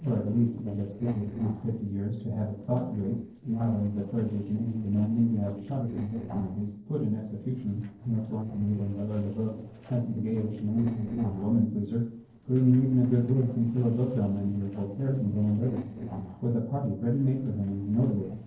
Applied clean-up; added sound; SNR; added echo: neural separator model SepFormer DNS4.